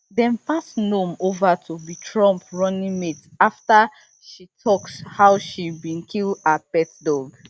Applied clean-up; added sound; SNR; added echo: none; none; none; none.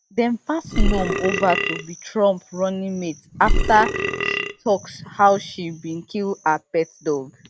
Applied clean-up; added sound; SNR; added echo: none; Burping, eructation; -1 dB; none.